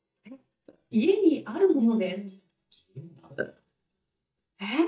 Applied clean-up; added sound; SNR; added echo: neural mask model DeepFilterNet 3.